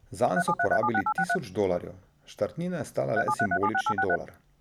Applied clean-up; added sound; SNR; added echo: none; Telephone; -3 dB; none.